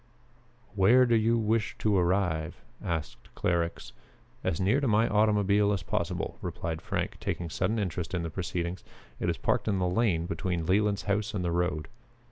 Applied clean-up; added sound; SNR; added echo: none; none; none; none.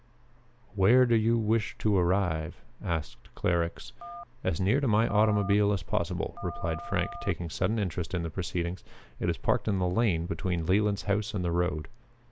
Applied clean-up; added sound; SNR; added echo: none; Telephone; 15 dB; none.